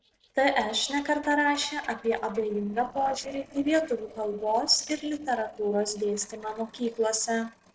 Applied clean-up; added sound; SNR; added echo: neural separator model SepFormer DNS4.